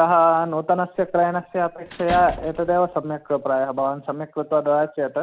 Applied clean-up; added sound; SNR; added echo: none; Squeak / Slam / Human group actions; 19 dB; none.